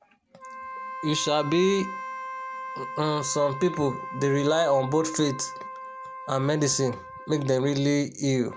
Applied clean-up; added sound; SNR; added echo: none; Wind instrument, woodwind instrument; 11 dB; none.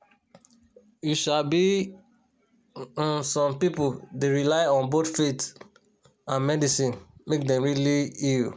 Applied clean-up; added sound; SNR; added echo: none; none; none; none.